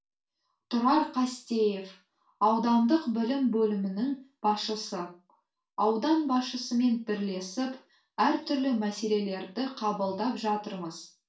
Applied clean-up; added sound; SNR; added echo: none; none; none; reverberation time 0.3 s.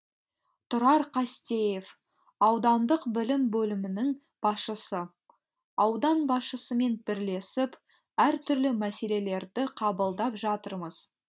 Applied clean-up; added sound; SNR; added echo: none; none; none; none.